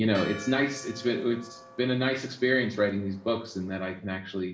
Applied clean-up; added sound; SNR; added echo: none; Church bell; 17 dB; reverberation time 0.8 s.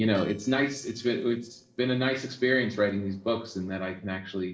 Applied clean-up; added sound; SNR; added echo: neural separator model SepFormer DNS4.